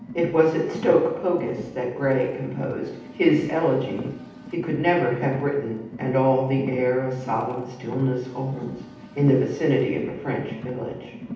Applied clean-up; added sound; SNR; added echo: none; Car; 13 dB; reverberation time 0.8 s.